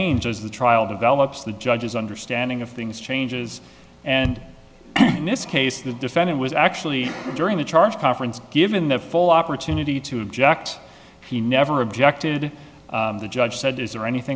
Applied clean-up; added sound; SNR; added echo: none; none; none; none.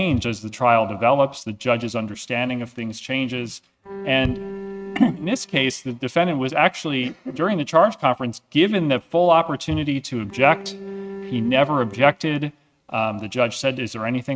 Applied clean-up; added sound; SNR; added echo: neural mask model RNNoise.